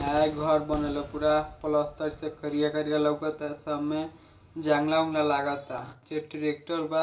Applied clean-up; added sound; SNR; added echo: none; Cheering / Fireworks; 19 dB; reverberation time 0.4 s.